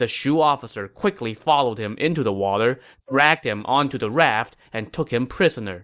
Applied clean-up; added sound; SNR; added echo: neural mask model Resemble Enhance denoiser.